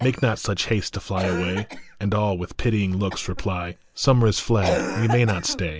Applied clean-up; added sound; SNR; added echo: none; Cough; 10 dB; none.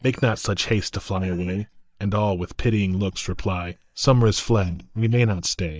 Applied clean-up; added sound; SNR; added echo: neural mask model DeepFilterNet 3.